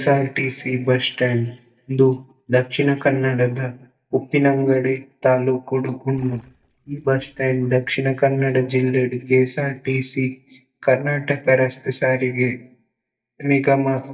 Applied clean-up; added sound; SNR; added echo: neural mask model DeepFilterNet 3.